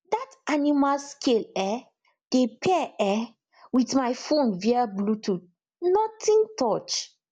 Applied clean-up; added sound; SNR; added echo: none; none; none; none.